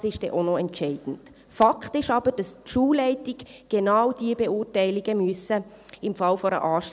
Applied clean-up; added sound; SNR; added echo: none; none; none; none.